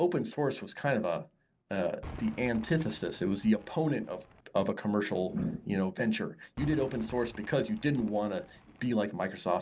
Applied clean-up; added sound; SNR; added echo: none; Cheering / Fireworks; 19 dB; none.